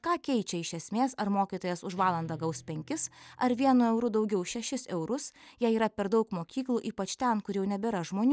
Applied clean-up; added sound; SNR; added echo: neural mask model DeepFilterNet 3.